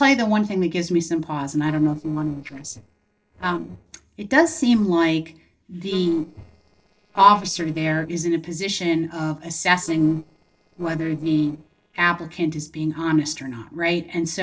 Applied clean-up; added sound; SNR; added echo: neural separator model SepFormer DNS4.